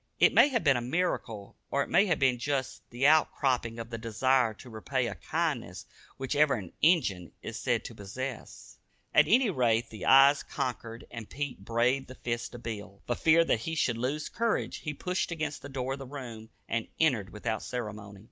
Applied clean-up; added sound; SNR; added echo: none; none; none; none.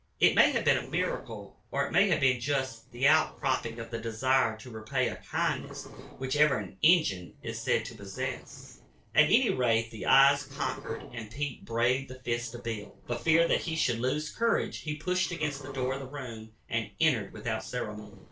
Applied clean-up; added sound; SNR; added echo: neural separator model SepFormer DNS4.